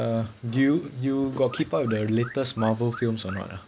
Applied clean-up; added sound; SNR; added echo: none; Alarm / Car; 17 dB; none.